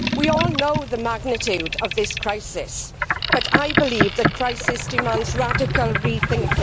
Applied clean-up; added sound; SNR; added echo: none; Boat, Water vehicle; -1 dB; none.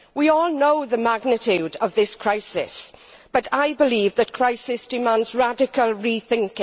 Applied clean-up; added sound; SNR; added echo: none; none; none; none.